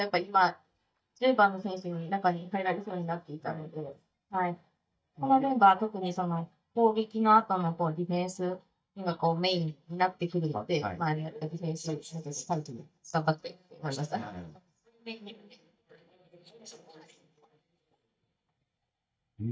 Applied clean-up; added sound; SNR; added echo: neural mask model DeepFilterNet 3.